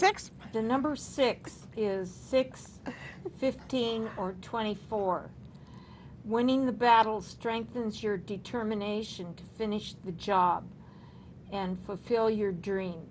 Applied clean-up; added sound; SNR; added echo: none; none; none; none.